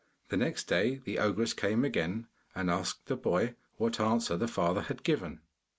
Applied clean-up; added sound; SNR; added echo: none; none; none; none.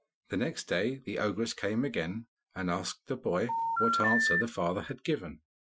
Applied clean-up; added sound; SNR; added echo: classical method Wiener filter.